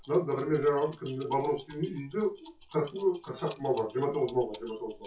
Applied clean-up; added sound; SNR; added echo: classical method WPE with log-MMSE.